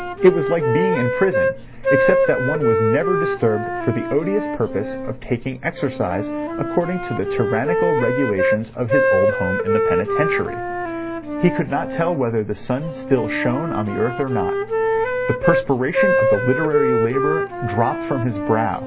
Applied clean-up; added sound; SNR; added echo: none; Wind instrument, woodwind instrument; 0 dB; none.